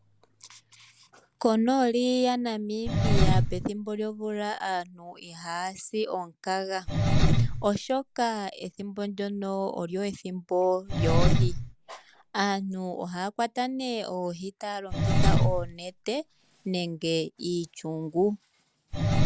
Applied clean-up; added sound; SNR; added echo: none; Engine; -2 dB; none.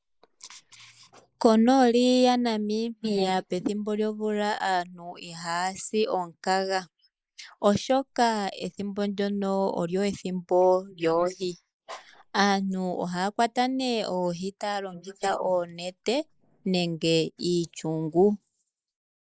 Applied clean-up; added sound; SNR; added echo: neural mask model Resemble Enhance denoiser.